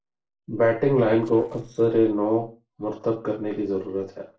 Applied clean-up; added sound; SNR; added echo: neural separator model SepFormer DNS4.